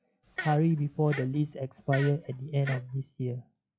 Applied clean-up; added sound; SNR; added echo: classical method log-MMSE.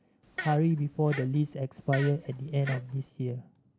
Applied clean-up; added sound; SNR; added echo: none; Fart; 12 dB; none.